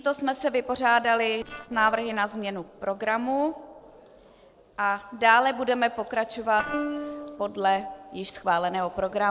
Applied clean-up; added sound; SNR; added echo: neural separator model SepFormer DNS4.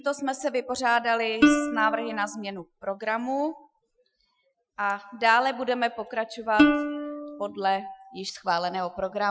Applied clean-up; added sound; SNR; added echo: classical method Wiener filter.